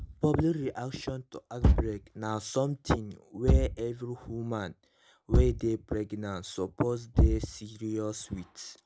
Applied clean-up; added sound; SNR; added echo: none; Thump, thud; -1 dB; none.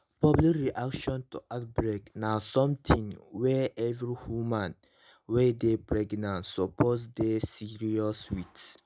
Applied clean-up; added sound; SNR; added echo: none; none; none; none.